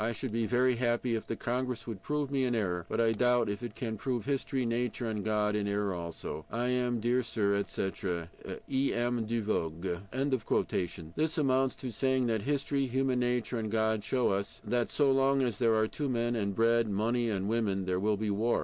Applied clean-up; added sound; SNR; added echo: none; none; none; none.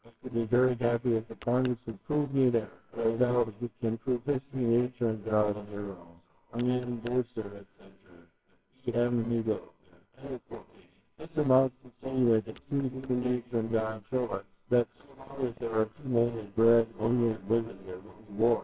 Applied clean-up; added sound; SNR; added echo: neural separator model SepFormer WHAMR!.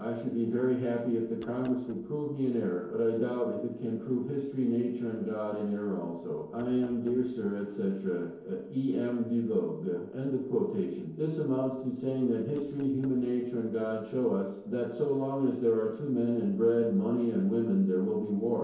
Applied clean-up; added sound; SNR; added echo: neural separator model SepFormer DNS4.